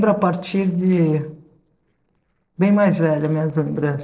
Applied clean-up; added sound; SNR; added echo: neural separator model SepFormer DNS4.